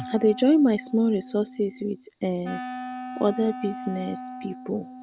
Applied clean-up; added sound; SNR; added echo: none; Wind instrument, woodwind instrument; 12 dB; none.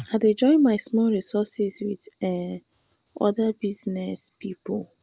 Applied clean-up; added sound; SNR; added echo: none; none; none; none.